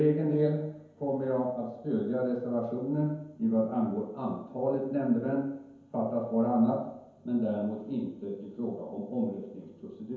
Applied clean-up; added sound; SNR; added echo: none; none; none; reverberation time 0.9 s.